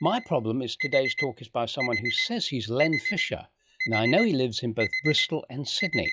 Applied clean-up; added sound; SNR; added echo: classical method log-MMSE.